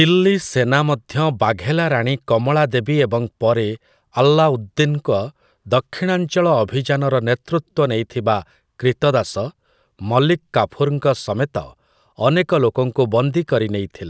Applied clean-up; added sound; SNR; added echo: none; none; none; none.